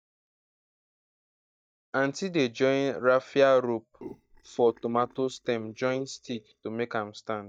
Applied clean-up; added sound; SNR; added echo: neural mask model DeepFilterNet 3.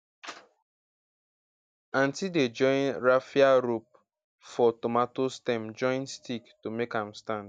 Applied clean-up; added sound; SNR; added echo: none; none; none; none.